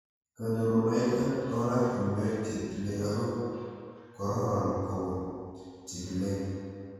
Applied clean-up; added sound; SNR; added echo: none; none; none; reverberation time 2.1 s.